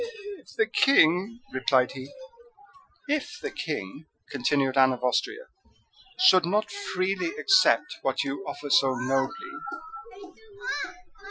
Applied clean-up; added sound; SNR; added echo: classical method Wiener filter.